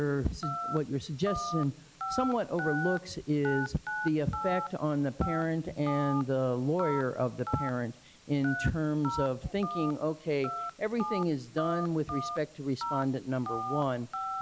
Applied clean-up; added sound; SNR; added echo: none; Telephone; 7 dB; none.